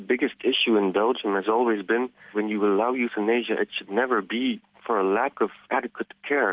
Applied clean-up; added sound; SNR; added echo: none; none; none; none.